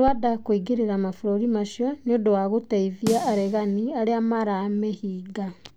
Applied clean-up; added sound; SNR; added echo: none; Snare drum; 13 dB; none.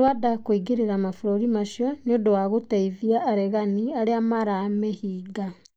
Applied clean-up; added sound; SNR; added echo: neural mask model Resemble Enhance denoiser.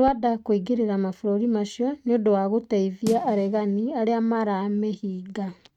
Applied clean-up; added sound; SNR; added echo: neural mask model RNNoise.